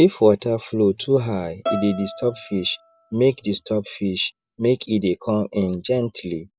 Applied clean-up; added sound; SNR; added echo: none; Bowed string instrument; 13 dB; none.